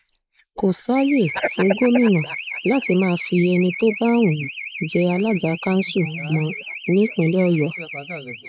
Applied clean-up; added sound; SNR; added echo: neural mask model Resemble Enhance denoiser.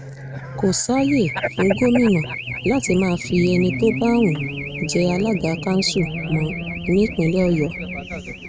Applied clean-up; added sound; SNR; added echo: neural mask model RNNoise.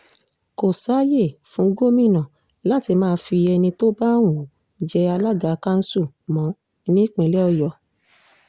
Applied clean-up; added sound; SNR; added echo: none; none; none; none.